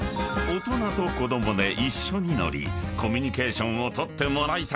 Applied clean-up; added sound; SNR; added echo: none; none; none; none.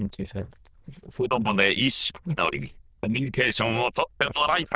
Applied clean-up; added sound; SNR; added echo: neural diffusion model UNIVERSE++.